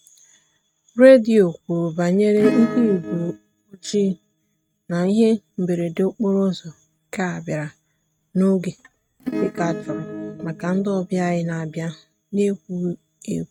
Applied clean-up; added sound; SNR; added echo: neural mask model RNNoise.